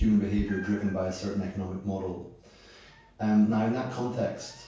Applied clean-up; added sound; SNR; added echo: none; Meow; 13 dB; reverberation time 0.7 s.